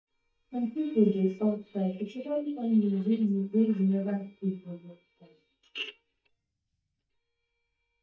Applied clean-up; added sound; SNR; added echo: neural mask model DeepFilterNet 3.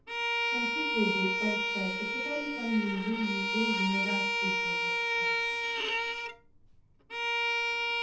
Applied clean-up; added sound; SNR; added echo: none; Bowed string instrument; -4 dB; reverberation time 0.6 s.